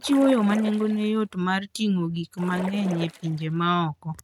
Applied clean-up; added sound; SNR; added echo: neural mask model RNNoise.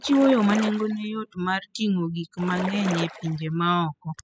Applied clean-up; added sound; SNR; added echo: classical method spectral subtraction.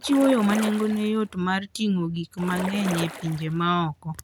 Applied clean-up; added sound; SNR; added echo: none; Splash, splatter; 11 dB; none.